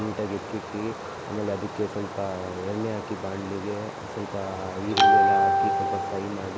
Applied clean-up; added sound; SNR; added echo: none; Stream; 10 dB; none.